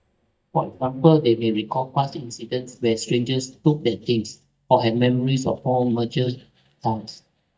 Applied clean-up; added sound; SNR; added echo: neural mask model DeepFilterNet 3.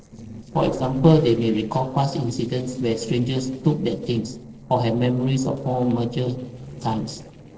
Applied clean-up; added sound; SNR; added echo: neural separator model SepFormer DNS4.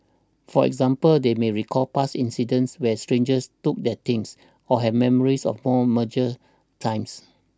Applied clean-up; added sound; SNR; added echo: none; none; none; none.